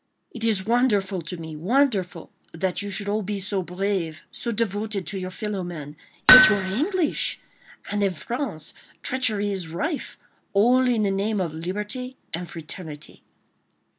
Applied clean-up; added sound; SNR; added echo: none; Hammer; -4 dB; none.